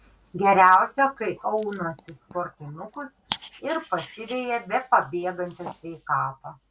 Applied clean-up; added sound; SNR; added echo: none; Dog; 19 dB; none.